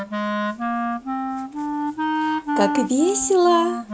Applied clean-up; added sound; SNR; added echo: none; Wind instrument, woodwind instrument; 2 dB; none.